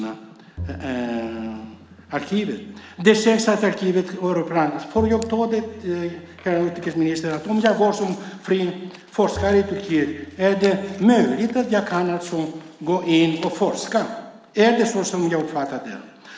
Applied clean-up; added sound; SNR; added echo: none; Bowed string instrument; 18 dB; none.